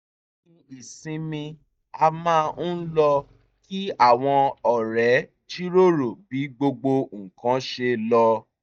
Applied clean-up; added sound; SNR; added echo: neural mask model DeepFilterNet 3.